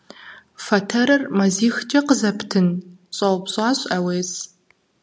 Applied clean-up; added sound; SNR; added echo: none; none; none; none.